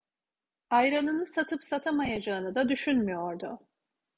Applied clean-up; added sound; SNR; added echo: none; none; none; none.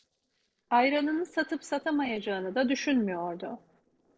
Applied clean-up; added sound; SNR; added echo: neural separator model SepFormer DNS4.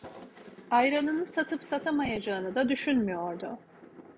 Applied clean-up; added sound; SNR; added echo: none; Thunder; 19 dB; none.